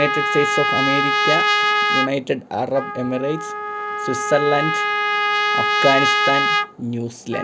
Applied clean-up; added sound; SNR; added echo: none; Trumpet; -3 dB; none.